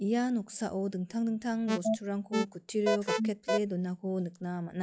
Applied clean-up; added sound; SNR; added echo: classical method log-MMSE.